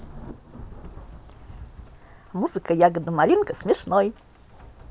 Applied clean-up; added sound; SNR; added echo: none; Rain / Thunderstorm; 18 dB; none.